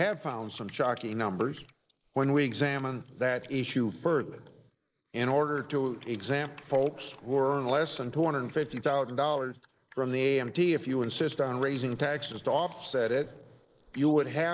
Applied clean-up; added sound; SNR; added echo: neural mask model Resemble Enhance denoiser.